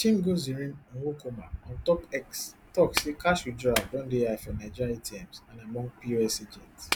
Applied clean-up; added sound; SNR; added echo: none; Clapping; 11 dB; none.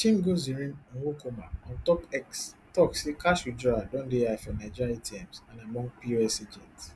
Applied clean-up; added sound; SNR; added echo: none; none; none; none.